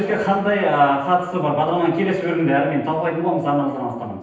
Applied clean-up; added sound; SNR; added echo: none; none; none; reverberation time 0.9 s.